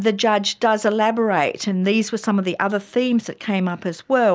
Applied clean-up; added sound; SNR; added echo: none; none; none; none.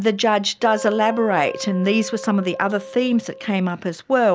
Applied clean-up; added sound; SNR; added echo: none; Wind instrument, woodwind instrument; 14 dB; none.